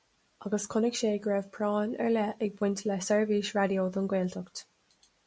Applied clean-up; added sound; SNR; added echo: none; none; none; none.